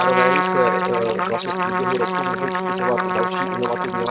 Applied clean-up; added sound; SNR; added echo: neural mask model RNNoise.